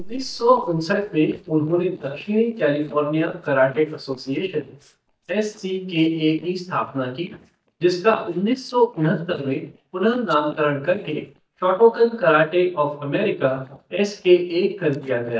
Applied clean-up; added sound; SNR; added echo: neural mask model DeepFilterNet 3.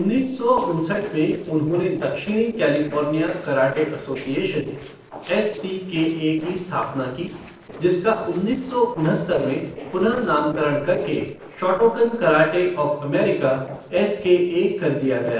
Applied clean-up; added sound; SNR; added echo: neural separator model SepFormer DNS4.